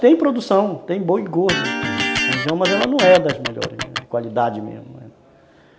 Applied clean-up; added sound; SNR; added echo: none; Electric guitar; 3 dB; none.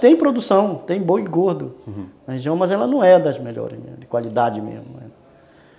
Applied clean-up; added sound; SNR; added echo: none; none; none; none.